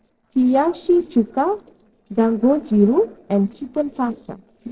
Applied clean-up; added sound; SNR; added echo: neural separator model SepFormer DNS4.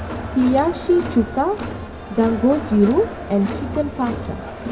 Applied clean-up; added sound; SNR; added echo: none; Crowd; 9 dB; reverberation time 1.2 s.